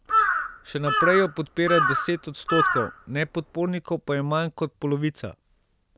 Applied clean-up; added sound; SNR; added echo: none; Bird vocalization, bird call, bird song / Crow; -1 dB; none.